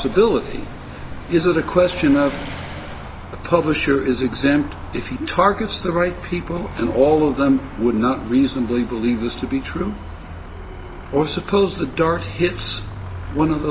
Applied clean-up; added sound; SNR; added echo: none; Vehicle; 12 dB; none.